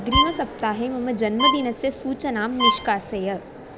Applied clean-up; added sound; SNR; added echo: none; Bowed string instrument; 1 dB; none.